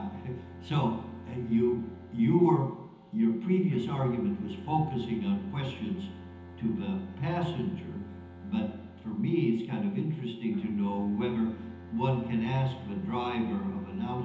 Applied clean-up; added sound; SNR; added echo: none; Bowed string instrument; 17 dB; reverberation time 1.3 s.